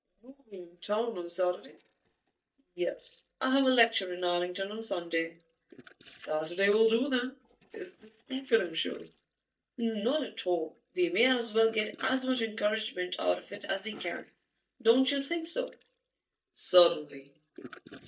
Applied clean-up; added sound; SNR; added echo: neural mask model DeepFilterNet 3.